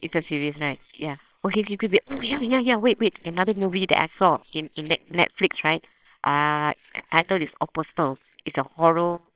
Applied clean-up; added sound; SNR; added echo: neural separator model SepFormer WHAMR!.